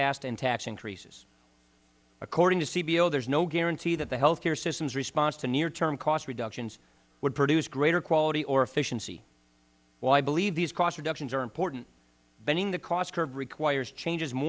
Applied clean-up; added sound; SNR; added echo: none; none; none; none.